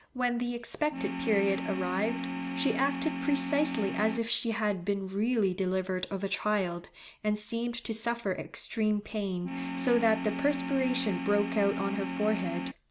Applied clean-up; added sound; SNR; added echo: none; Organ; 4 dB; none.